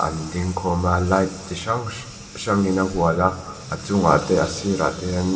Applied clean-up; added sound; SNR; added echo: none; Engine; 19 dB; reverberation time 1.5 s.